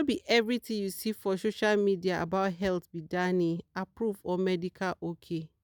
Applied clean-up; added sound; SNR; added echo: none; none; none; none.